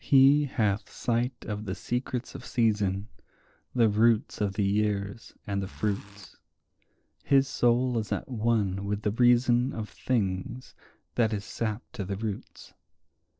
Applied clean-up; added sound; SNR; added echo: neural separator model SepFormer DNS4.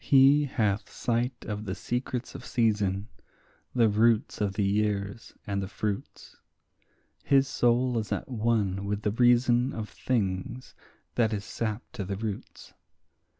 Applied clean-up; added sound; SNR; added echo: none; none; none; none.